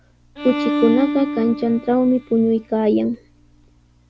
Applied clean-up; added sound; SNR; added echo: none; Bowed string instrument; 7 dB; none.